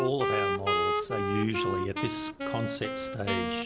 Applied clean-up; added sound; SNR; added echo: none; Wind instrument, woodwind instrument; -2 dB; none.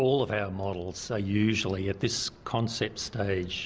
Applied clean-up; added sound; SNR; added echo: none; none; none; none.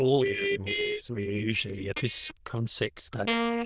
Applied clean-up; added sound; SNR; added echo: neural diffusion model UNIVERSE++.